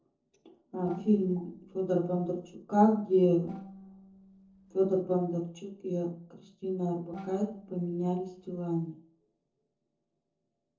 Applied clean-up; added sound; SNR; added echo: neural separator model SepFormer DNS4.